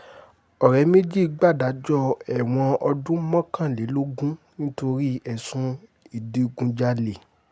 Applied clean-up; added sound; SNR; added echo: none; none; none; none.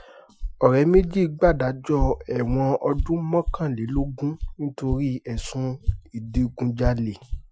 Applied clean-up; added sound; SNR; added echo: classical method Wiener filter.